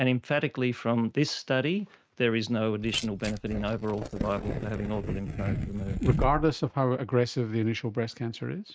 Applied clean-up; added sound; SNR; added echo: neural mask model RNNoise.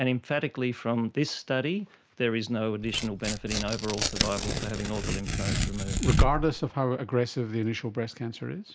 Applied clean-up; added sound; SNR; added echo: none; Tearing; 3 dB; none.